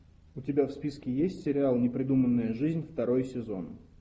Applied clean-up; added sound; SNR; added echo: none; none; none; none.